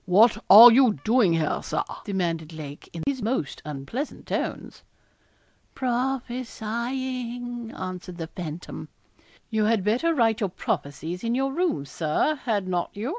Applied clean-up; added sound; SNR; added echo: none; none; none; none.